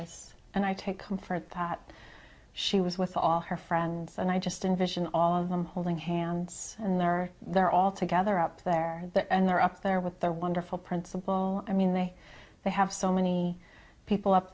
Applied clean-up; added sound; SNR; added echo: none; none; none; none.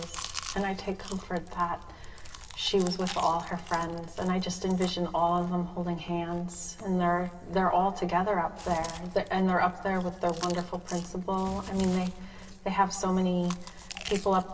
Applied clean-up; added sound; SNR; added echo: none; Chewing, mastication; 14 dB; reverberation time 2.8 s.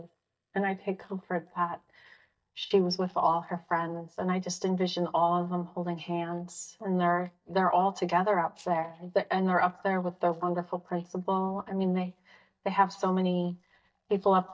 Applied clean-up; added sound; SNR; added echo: neural mask model DeepFilterNet 3.